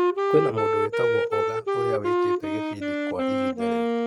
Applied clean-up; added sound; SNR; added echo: neural mask model RNNoise.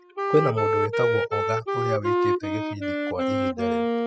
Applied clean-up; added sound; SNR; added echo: classical method spectral subtraction.